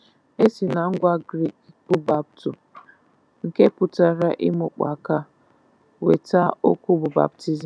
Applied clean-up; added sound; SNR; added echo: none; none; none; none.